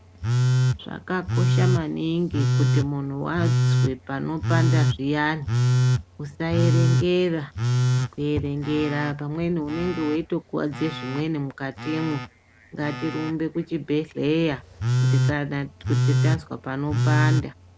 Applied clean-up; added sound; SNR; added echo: none; Telephone; -3 dB; none.